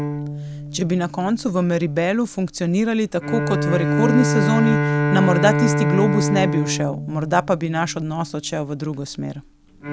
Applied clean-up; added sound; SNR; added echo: none; Bowed string instrument; 2 dB; none.